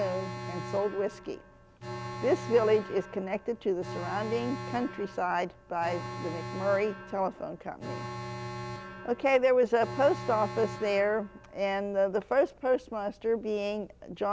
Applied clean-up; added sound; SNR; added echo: none; Alarm; 11 dB; none.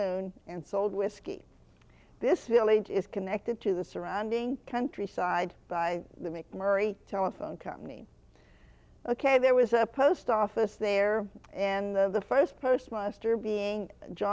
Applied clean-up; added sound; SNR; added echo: none; none; none; none.